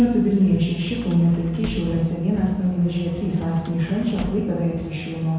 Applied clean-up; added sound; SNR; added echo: none; Sliding door / Slam; 20 dB; reverberation time 1.2 s.